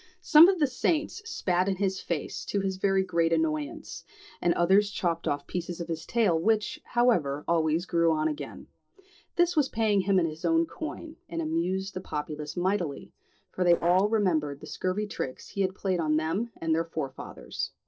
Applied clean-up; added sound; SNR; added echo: neural separator model SepFormer DNS4.